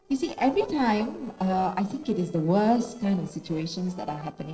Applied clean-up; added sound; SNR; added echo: neural separator model SepFormer DNS4.